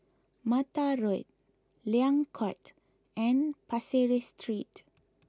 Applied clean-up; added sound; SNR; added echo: none; none; none; none.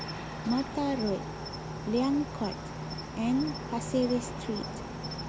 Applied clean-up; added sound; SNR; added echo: none; Cricket; 5 dB; none.